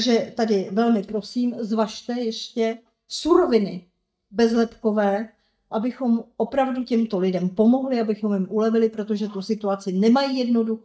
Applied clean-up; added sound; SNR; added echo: neural mask model DeepFilterNet 3.